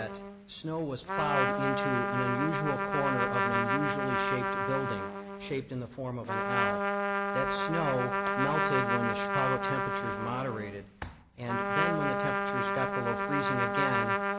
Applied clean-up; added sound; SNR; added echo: none; Trumpet; -4 dB; none.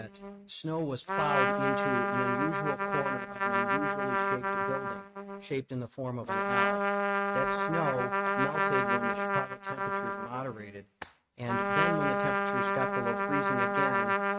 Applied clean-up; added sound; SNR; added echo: neural mask model RNNoise.